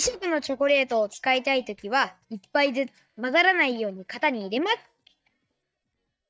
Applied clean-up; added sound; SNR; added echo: neural mask model DeepFilterNet 3.